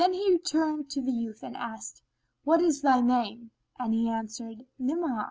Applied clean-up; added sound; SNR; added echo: none; none; none; none.